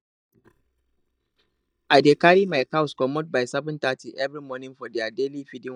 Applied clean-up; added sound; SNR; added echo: neural mask model DeepFilterNet 3.